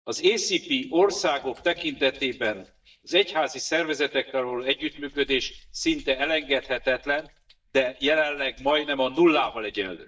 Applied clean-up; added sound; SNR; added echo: neural mask model DeepFilterNet 3.